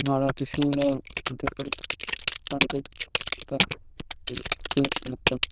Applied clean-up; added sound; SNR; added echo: neural diffusion model UNIVERSE++.